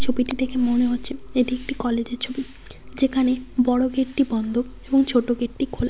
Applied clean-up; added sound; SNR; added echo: none; none; none; none.